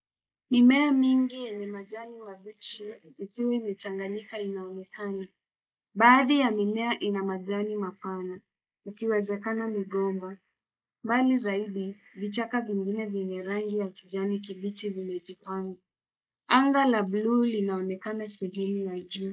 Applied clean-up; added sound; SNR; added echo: neural mask model Resemble Enhance denoiser.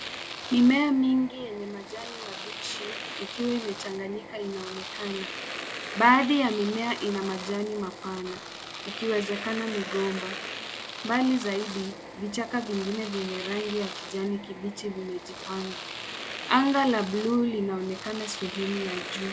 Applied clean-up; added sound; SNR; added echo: none; Domestic sounds, home sounds; 10 dB; none.